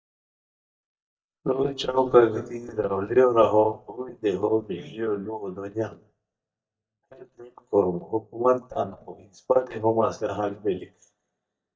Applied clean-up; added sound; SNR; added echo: neural mask model DeepFilterNet 3.